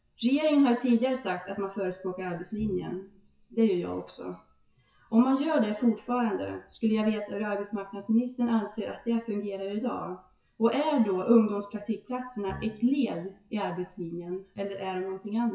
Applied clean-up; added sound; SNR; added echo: classical method WPE with log-MMSE.